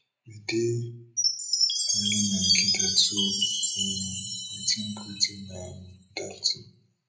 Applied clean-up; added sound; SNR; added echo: none; Chime; -3 dB; reverberation time 0.4 s.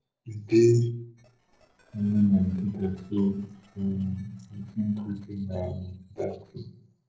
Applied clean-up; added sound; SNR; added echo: neural separator model SepFormer DNS4.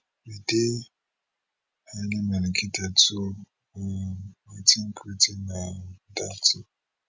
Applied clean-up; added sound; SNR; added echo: none; none; none; none.